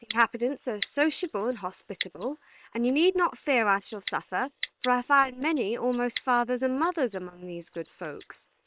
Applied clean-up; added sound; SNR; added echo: neural separator model SepFormer WHAM!.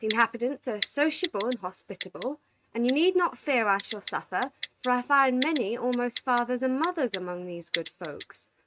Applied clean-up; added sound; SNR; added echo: neural mask model RNNoise.